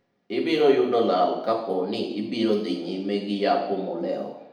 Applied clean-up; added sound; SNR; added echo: none; none; none; reverberation time 0.8 s.